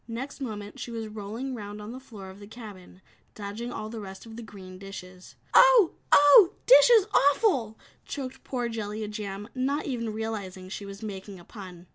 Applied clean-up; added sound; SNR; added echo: none; none; none; none.